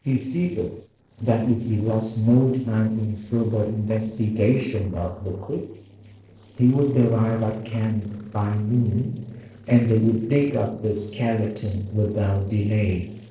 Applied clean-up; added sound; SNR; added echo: neural separator model SepFormer DNS4.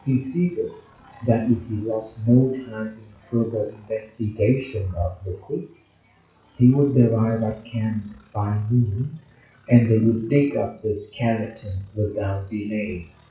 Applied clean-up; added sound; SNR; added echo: classical method WPE with log-MMSE.